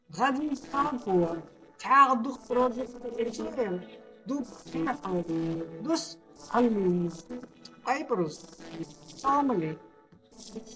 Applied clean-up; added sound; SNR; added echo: neural separator model SepFormer DNS4.